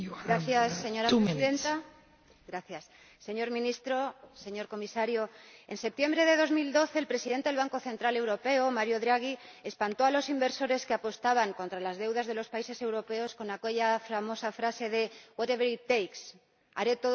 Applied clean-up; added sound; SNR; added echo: none; none; none; none.